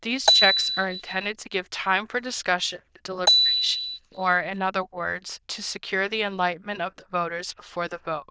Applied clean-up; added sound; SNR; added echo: neural diffusion model UNIVERSE++.